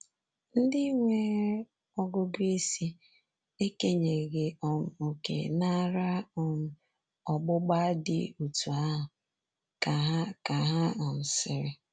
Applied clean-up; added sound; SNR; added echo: none; none; none; none.